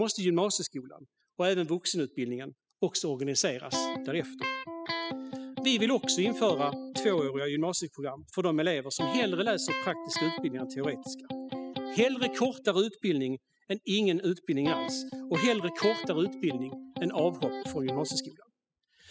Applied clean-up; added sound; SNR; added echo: classical method spectral subtraction.